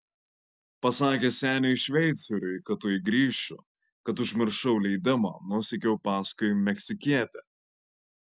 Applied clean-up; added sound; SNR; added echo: none; none; none; none.